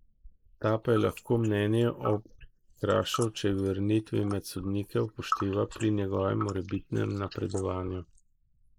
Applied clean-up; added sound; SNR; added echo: neural mask model Resemble Enhance denoiser.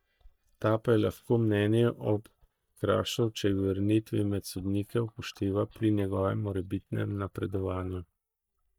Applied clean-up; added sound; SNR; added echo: neural mask model DeepFilterNet 3.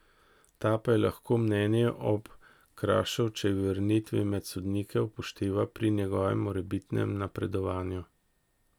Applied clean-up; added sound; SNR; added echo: none; none; none; none.